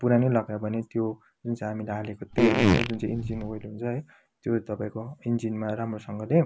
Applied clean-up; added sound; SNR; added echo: none; Fart; -2 dB; none.